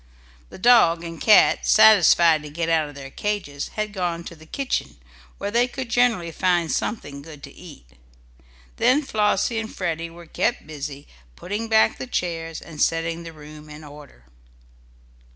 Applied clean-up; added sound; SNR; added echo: none; none; none; none.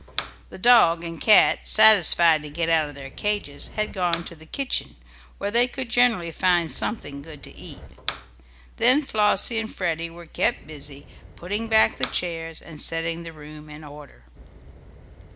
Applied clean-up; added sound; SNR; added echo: none; Fire; 16 dB; none.